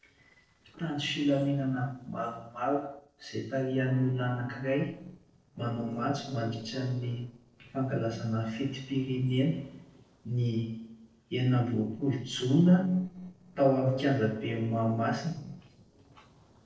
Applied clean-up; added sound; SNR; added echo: neural separator model SepFormer DNS4.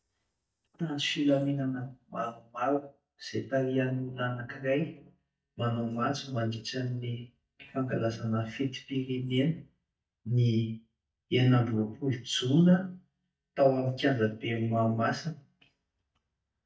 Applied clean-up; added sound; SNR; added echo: neural mask model DeepFilterNet 3.